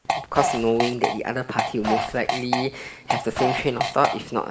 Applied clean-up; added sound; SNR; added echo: none; Fart; 2 dB; reverberation time 2.5 s.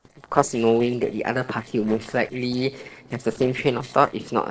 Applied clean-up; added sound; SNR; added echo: neural separator model SepFormer DNS4.